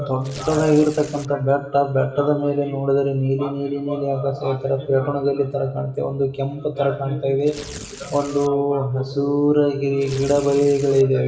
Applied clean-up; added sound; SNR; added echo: none; Tearing; 17 dB; reverberation time 0.8 s.